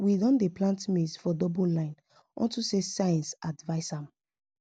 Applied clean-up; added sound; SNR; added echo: none; none; none; none.